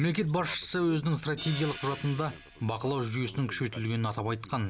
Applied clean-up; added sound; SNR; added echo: none; Hi-hat; 18 dB; none.